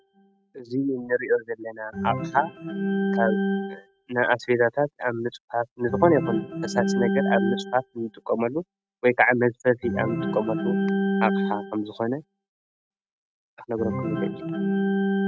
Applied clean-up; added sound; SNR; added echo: neural mask model RNNoise.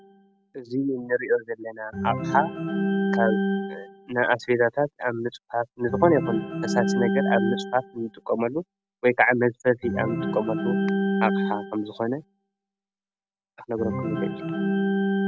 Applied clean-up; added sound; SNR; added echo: none; Organ; 2 dB; none.